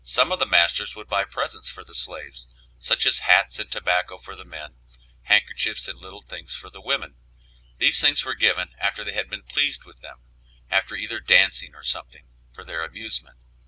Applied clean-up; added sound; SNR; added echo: none; none; none; none.